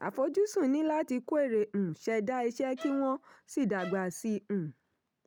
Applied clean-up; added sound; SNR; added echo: none; Bowed string instrument; 18 dB; none.